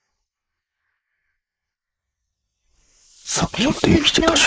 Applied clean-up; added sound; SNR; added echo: neural mask model Resemble Enhance denoiser.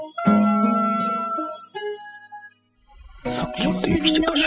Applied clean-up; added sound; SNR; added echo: classical method spectral subtraction.